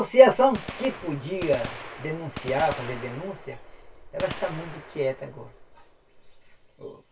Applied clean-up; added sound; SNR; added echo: none; Gunshot, gunfire; 14 dB; reverberation time 0.2 s.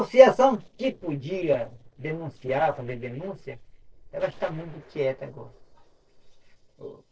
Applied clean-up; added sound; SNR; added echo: neural separator model SepFormer DNS4.